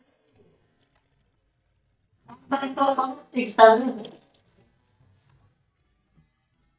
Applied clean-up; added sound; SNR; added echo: neural mask model DeepFilterNet 3.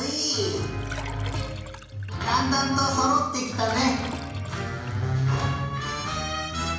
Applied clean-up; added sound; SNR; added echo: none; Liquid; 17 dB; reverberation time 1.0 s.